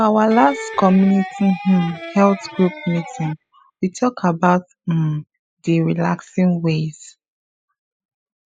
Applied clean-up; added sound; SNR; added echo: classical method spectral subtraction.